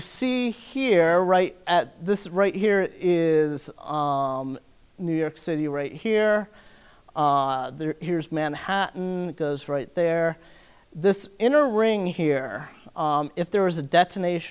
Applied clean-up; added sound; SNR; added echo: none; none; none; none.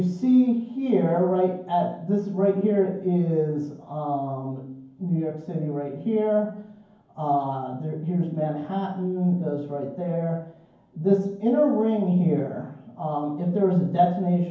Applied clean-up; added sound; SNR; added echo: none; none; none; reverberation time 0.9 s.